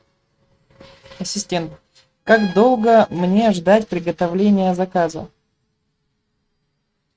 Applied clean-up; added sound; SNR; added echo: neural mask model RNNoise.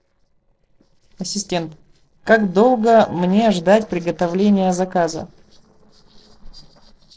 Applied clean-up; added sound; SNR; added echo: neural separator model SepFormer DNS4.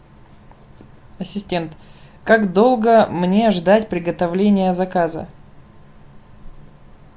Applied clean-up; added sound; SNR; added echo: none; none; none; none.